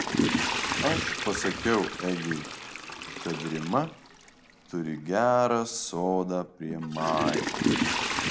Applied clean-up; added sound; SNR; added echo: none; Toilet flush / Water; 2 dB; none.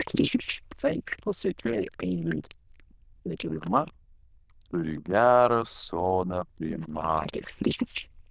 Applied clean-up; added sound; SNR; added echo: neural diffusion model UNIVERSE++.